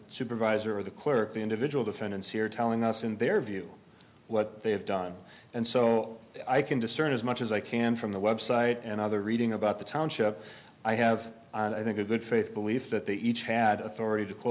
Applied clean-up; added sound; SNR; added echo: none; none; none; none.